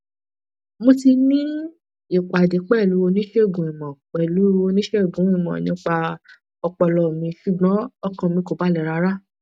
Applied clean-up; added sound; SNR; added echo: none; none; none; none.